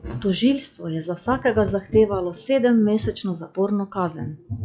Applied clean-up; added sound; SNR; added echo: classical method log-MMSE.